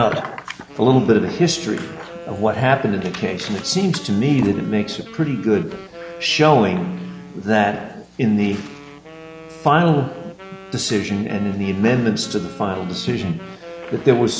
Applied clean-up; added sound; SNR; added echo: none; Wind instrument, woodwind instrument; 19 dB; none.